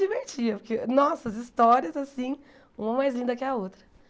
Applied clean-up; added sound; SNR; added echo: none; none; none; none.